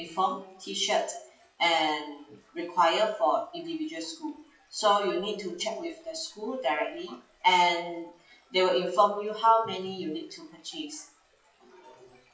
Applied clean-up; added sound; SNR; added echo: classical method WPE with log-MMSE.